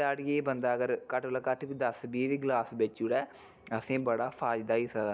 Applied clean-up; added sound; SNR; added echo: none; none; none; none.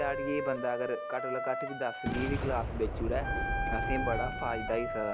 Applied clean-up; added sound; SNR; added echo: none; Wind instrument, woodwind instrument + Boom; 0 dB; none.